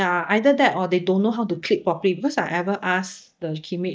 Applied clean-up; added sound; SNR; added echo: neural mask model DeepFilterNet 3.